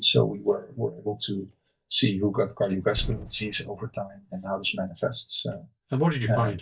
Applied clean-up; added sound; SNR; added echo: neural mask model DeepFilterNet 3.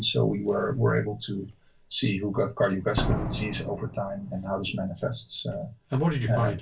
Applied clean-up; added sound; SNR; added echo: none; Slam; 10 dB; reverberation time 0.2 s.